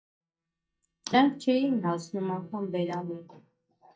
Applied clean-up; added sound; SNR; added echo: neural mask model DeepFilterNet 3.